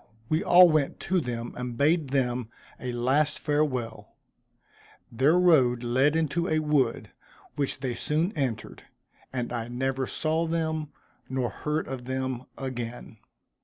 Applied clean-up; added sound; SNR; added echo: none; none; none; none.